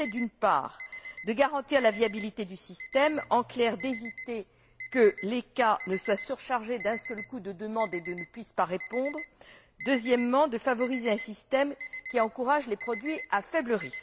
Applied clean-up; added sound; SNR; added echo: none; Alarm; 15 dB; none.